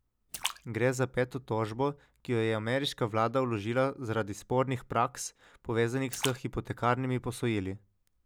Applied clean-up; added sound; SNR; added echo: none; Splash, splatter; 13 dB; none.